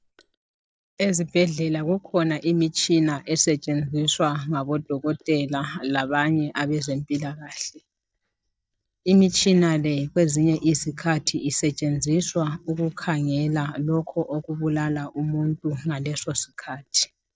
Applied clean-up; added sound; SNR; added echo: neural mask model DeepFilterNet 3.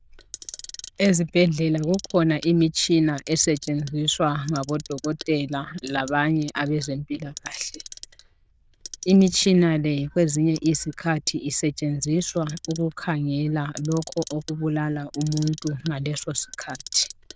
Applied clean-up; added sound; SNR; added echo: neural diffusion model UNIVERSE++.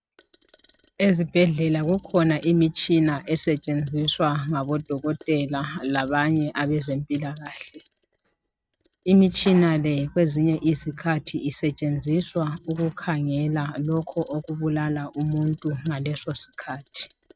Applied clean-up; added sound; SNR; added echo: neural mask model RNNoise.